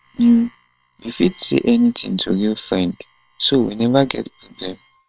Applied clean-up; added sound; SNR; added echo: neural separator model SepFormer WHAM!.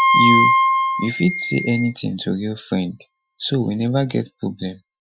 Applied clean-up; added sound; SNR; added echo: classical method Wiener filter.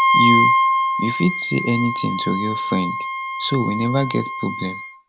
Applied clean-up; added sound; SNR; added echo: none; Wind instrument, woodwind instrument; -2 dB; none.